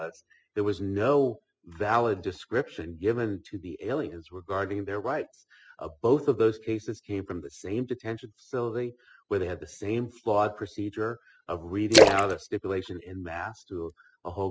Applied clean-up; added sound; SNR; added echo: classical method spectral subtraction.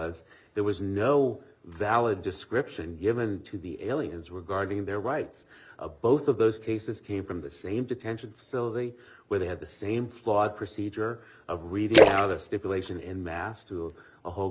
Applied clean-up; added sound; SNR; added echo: none; Splash, splatter; -4 dB; none.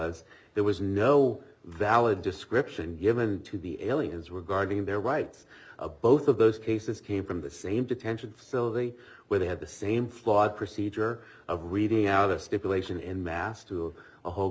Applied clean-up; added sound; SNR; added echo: none; none; none; none.